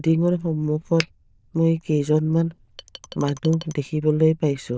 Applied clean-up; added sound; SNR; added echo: neural diffusion model UNIVERSE++.